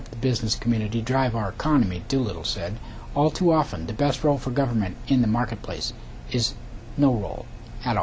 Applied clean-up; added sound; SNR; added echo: none; none; none; none.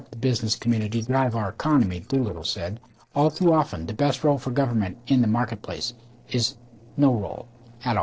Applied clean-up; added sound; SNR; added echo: neural separator model SepFormer DNS4.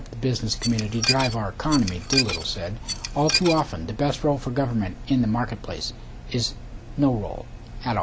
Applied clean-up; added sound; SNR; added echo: none; Dishes, pots, and pans / Glass; 4 dB; none.